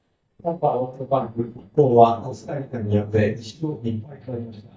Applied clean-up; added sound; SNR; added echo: neural mask model DeepFilterNet 3.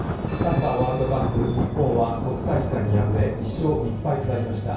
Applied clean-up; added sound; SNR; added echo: none; Thunder; 3 dB; reverberation time 0.6 s.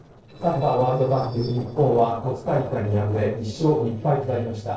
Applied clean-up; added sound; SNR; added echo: neural separator model SepFormer DNS4.